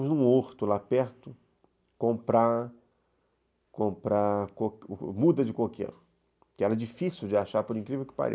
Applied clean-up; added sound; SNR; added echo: none; none; none; none.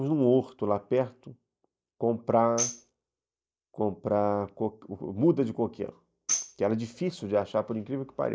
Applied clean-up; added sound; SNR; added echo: neural mask model DeepFilterNet 3.